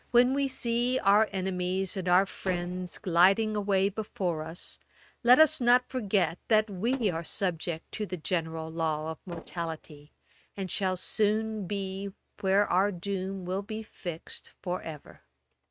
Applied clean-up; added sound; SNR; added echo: neural mask model RNNoise.